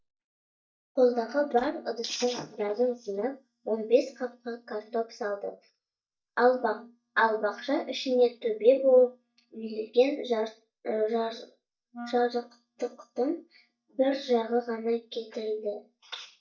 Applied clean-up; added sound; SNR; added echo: neural mask model DeepFilterNet 3.